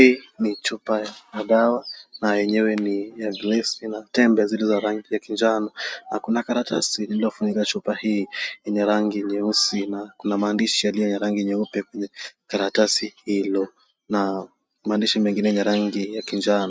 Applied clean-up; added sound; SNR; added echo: neural mask model RNNoise.